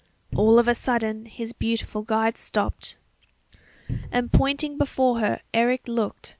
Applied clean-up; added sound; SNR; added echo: none; Cupboard open or close; 10 dB; none.